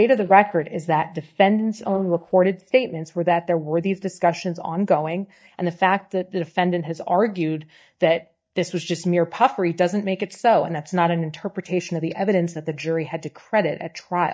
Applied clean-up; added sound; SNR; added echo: neural mask model DeepFilterNet 3.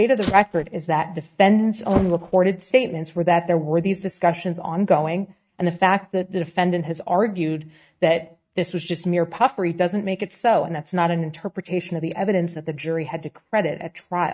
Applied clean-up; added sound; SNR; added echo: neural mask model RNNoise.